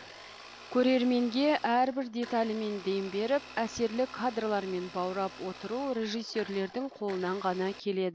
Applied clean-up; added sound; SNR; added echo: none; Domestic sounds, home sounds; 17 dB; none.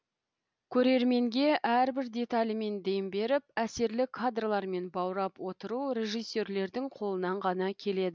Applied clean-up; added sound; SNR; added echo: none; none; none; none.